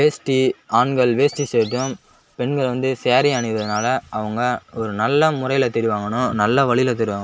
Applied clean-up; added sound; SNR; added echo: none; Chirp, tweet; 18 dB; none.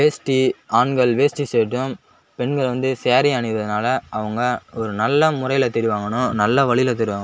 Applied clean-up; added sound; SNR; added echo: none; none; none; none.